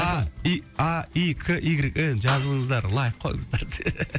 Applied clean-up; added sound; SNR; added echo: none; Shatter; 9 dB; none.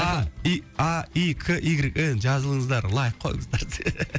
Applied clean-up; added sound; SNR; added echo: none; none; none; none.